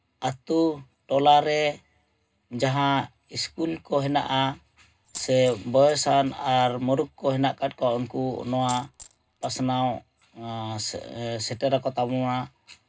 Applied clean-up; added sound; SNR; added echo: none; Coin (dropping); 19 dB; reverberation time 0.2 s.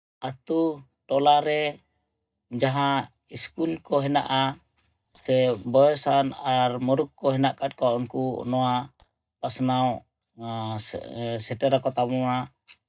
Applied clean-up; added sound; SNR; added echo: neural mask model DeepFilterNet 3.